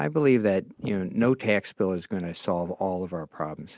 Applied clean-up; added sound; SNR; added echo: neural mask model Resemble Enhance denoiser.